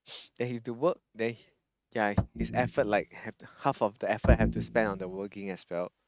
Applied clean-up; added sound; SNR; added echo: neural mask model RNNoise.